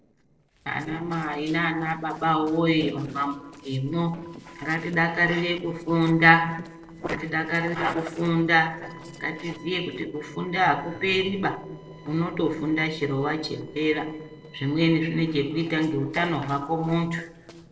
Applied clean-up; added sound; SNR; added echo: neural separator model SepFormer DNS4.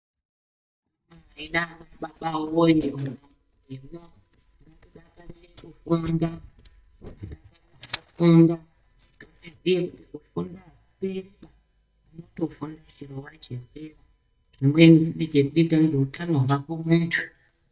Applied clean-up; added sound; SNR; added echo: neural mask model DeepFilterNet 3.